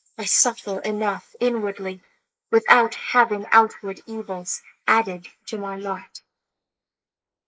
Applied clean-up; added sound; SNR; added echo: neural mask model Resemble Enhance denoiser.